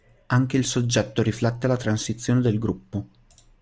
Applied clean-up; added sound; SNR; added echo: none; none; none; none.